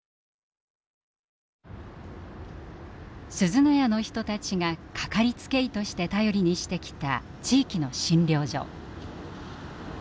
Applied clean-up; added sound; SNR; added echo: none; none; none; none.